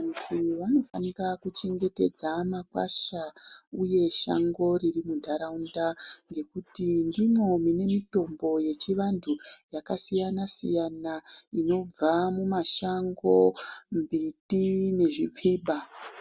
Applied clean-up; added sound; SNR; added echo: none; none; none; none.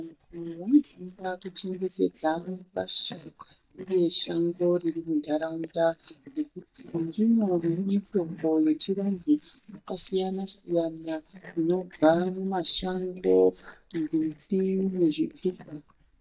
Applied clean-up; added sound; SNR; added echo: neural mask model DeepFilterNet 3.